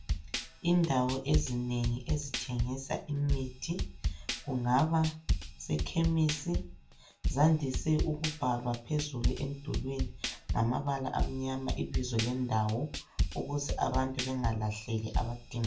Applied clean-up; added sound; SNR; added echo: none; Drum / Drum kit; 3 dB; reverberation time 0.2 s.